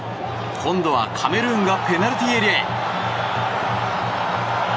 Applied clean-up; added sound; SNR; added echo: none; none; none; none.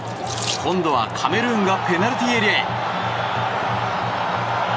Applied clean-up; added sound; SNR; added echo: none; Sink (filling or washing) / Water tap, faucet + Bowed string instrument; 16 dB; none.